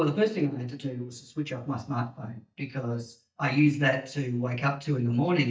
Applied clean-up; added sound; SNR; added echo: neural mask model DeepFilterNet 3.